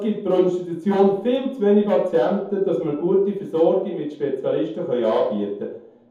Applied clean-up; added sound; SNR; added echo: none; none; none; reverberation time 0.7 s.